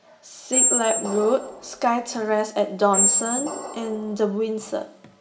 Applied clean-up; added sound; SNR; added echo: none; Squeak; -1 dB; reverberation time 0.6 s.